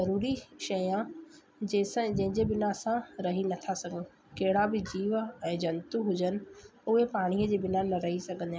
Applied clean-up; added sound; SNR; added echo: none; none; none; none.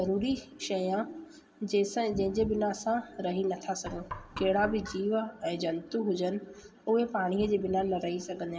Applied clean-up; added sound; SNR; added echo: none; Knock; 13 dB; reverberation time 0.4 s.